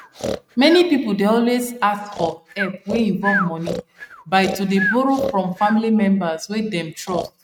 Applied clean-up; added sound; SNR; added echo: neural mask model RNNoise.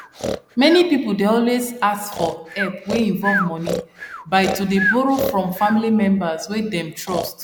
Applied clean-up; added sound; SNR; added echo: none; Breathing; 8 dB; none.